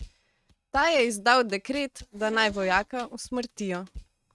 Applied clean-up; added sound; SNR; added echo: neural mask model RNNoise.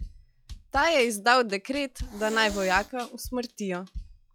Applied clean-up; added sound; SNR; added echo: classical method log-MMSE.